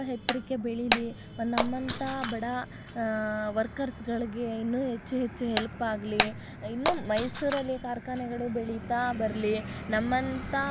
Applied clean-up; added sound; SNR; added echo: none; Shatter; 2 dB; none.